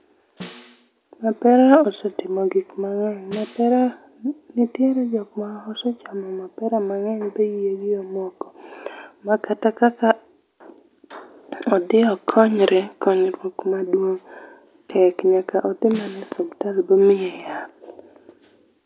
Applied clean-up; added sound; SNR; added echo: none; Snare drum; 20 dB; none.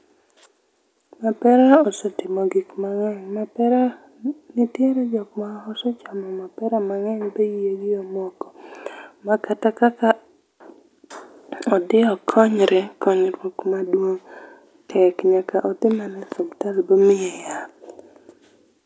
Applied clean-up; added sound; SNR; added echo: none; none; none; none.